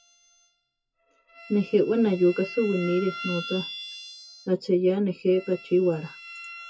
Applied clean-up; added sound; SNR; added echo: classical method WPE with log-MMSE.